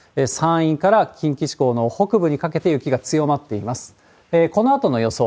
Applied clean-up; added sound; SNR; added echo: none; none; none; none.